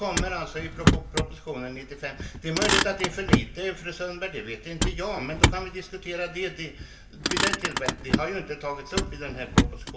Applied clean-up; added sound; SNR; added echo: none; Motor vehicle (road); -5 dB; reverberation time 0.3 s.